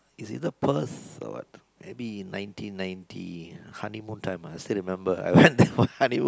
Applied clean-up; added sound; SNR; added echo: none; none; none; none.